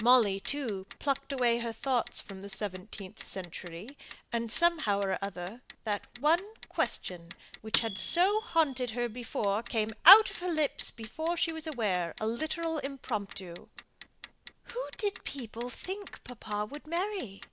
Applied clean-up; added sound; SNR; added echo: none; Clock; 15 dB; none.